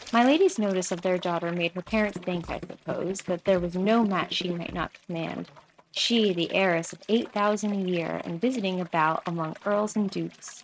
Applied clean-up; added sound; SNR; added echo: neural mask model RNNoise.